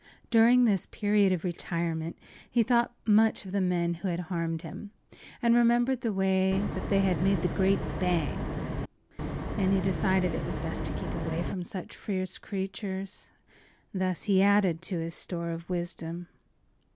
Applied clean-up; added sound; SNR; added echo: none; Wind; 3 dB; none.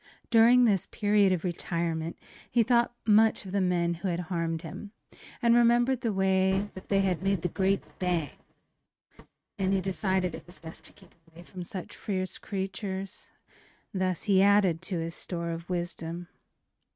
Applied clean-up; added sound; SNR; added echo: neural mask model RNNoise.